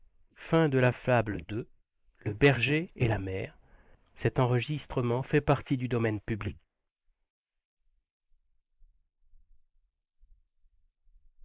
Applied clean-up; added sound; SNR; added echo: neural mask model Resemble Enhance denoiser.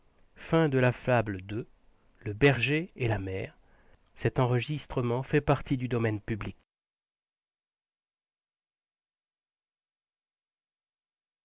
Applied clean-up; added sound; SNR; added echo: none; none; none; none.